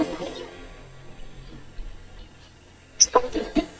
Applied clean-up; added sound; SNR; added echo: neural mask model DeepFilterNet 3.